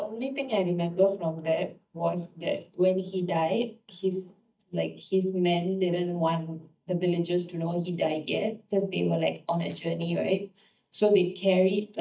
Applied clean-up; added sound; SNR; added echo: neural mask model DeepFilterNet 3.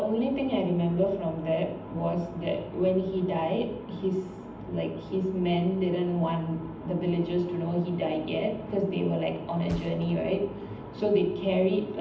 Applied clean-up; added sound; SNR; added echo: none; Thump, thud; 19 dB; reverberation time 0.8 s.